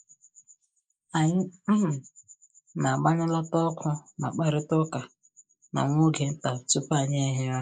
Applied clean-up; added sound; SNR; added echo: neural mask model Resemble Enhance denoiser.